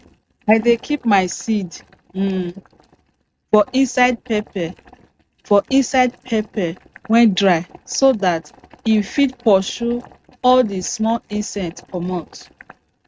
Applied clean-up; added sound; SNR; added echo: neural mask model RNNoise.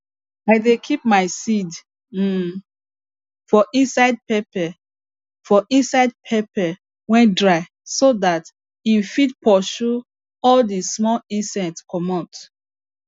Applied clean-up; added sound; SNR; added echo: none; none; none; none.